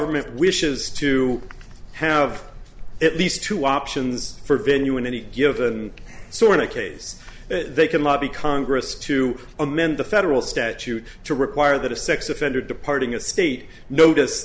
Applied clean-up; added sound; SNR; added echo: none; none; none; none.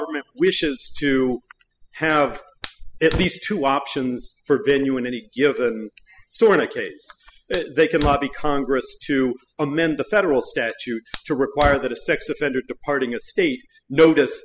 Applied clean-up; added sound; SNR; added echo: classical method spectral subtraction.